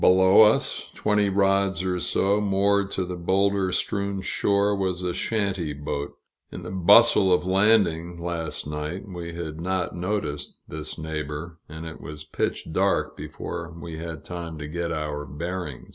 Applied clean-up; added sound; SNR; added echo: none; none; none; none.